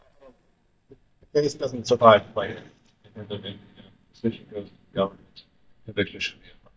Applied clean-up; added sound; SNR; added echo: neural mask model DeepFilterNet 3.